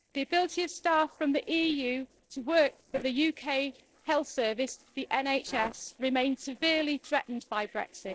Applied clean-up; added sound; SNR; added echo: neural separator model SepFormer DNS4.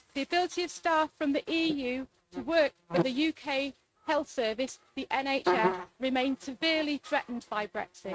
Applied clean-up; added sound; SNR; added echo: neural mask model RNNoise.